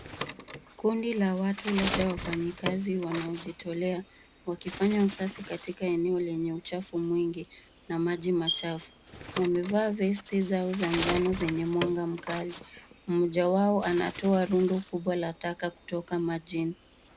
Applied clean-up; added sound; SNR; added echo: none; Bird; 10 dB; none.